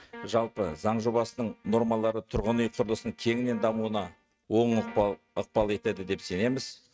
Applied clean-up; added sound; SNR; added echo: neural mask model RNNoise.